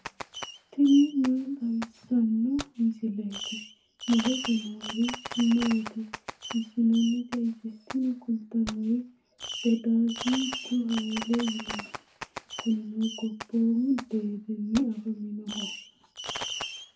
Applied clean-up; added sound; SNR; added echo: none; Fireworks; 12 dB; reverberation time 0.4 s.